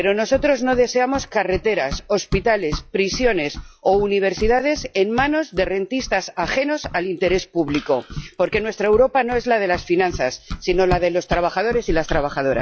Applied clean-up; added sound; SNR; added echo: classical method log-MMSE.